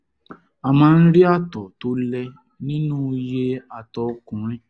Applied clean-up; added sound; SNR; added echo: none; none; none; none.